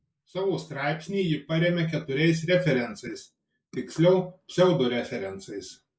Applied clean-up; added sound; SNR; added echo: neural mask model Resemble Enhance denoiser.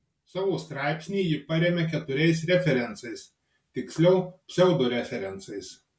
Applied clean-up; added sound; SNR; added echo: none; none; none; none.